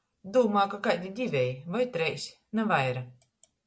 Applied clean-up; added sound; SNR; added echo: none; none; none; none.